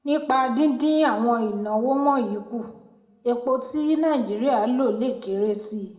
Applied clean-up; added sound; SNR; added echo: none; none; none; reverberation time 0.8 s.